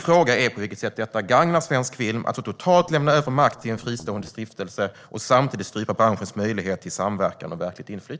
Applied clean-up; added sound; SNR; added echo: neural separator model SepFormer DNS4.